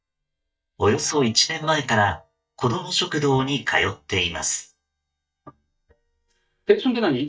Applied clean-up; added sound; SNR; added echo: neural mask model DeepFilterNet 3.